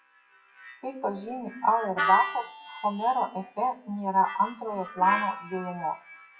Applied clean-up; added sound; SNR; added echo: classical method WPE with log-MMSE.